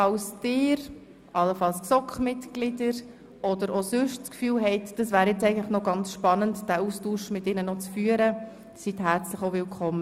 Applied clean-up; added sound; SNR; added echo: none; none; none; none.